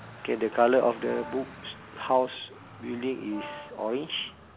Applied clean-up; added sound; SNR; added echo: none; Traffic noise, roadway noise + Brass instrument; 16 dB; none.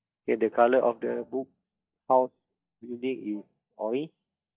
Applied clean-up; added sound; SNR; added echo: neural mask model DeepFilterNet 3.